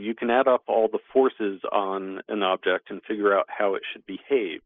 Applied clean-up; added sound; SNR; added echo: neural mask model Resemble Enhance denoiser.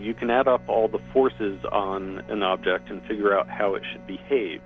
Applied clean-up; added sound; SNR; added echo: none; Bowed string instrument; 20 dB; none.